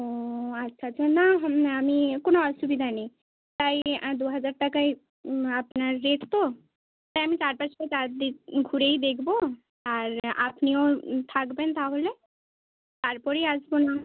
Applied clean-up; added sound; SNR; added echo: none; none; none; none.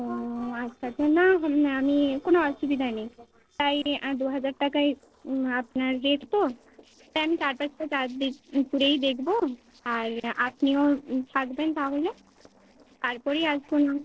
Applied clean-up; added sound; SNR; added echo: neural separator model SepFormer DNS4.